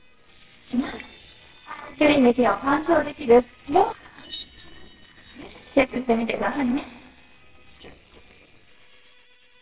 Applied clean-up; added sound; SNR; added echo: neural separator model SepFormer WHAMR!.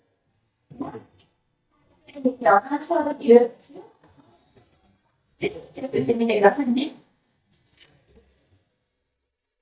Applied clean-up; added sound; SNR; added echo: neural mask model DeepFilterNet 3.